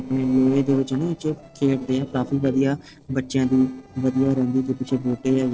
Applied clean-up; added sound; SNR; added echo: neural separator model SepFormer DNS4.